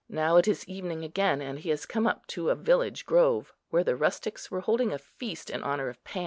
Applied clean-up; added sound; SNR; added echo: none; none; none; none.